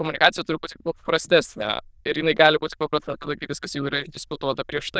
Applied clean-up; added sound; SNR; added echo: neural diffusion model UNIVERSE++.